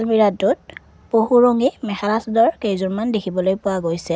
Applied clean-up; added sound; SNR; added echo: none; none; none; none.